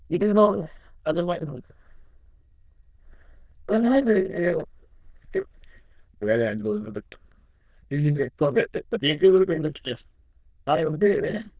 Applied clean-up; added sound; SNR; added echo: neural diffusion model UNIVERSE++.